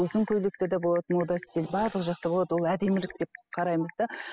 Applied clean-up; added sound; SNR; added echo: classical method spectral subtraction.